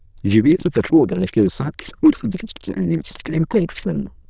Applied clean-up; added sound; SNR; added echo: neural diffusion model UNIVERSE++.